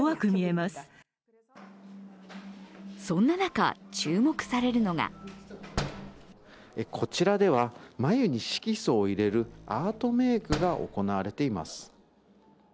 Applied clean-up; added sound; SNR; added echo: none; Slam; 13 dB; none.